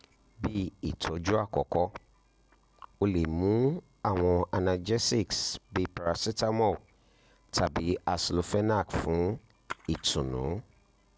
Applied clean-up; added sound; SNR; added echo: none; Splash, splatter; 19 dB; none.